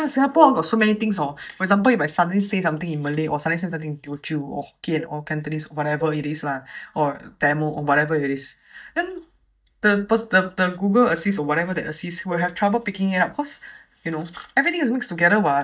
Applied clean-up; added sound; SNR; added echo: neural mask model DeepFilterNet 3.